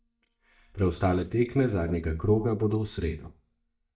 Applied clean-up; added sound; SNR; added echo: neural mask model DeepFilterNet 3.